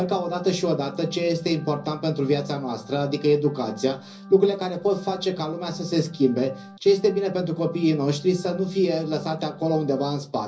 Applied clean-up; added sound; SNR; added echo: none; Organ; 17 dB; reverberation time 0.5 s.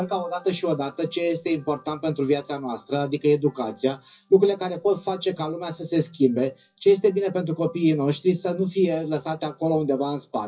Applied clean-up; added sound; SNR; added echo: classical method WPE with log-MMSE.